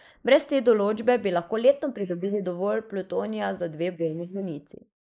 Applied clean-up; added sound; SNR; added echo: neural mask model Resemble Enhance denoiser.